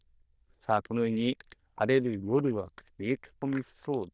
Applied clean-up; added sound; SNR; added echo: neural diffusion model UNIVERSE++.